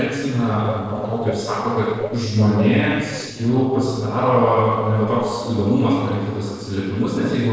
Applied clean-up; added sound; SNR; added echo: neural separator model SepFormer DNS4.